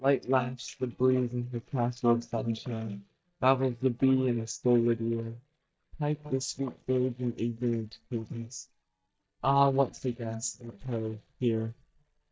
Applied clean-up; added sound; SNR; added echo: neural mask model DeepFilterNet 3.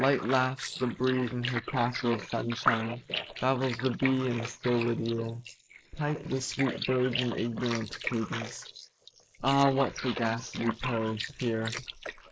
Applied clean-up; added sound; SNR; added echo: neural mask model Resemble Enhance denoiser.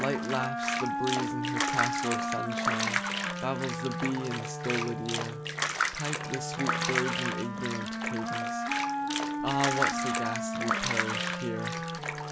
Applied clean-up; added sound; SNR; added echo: none; Bathtub (filling or washing) + Wind instrument, woodwind instrument; -4 dB; none.